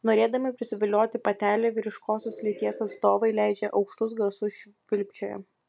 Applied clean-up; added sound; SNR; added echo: none; none; none; none.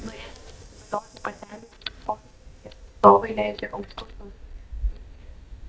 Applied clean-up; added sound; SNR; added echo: neural mask model DeepFilterNet 3.